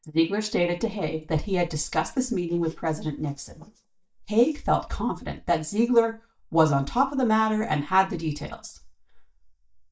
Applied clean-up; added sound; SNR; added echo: neural mask model DeepFilterNet 3.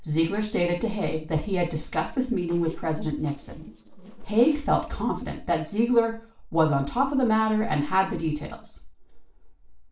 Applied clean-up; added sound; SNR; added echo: neural separator model SepFormer DNS4.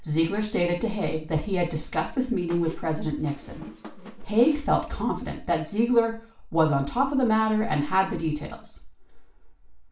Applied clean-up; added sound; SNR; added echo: none; Squeak; 19 dB; reverberation time 0.4 s.